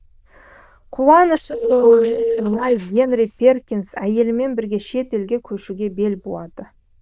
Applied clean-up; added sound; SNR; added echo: neural diffusion model UNIVERSE++.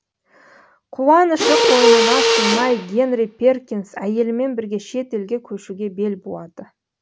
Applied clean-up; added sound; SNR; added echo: none; Mechanisms; -2 dB; none.